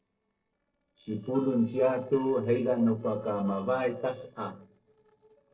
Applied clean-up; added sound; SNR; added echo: neural separator model SepFormer DNS4.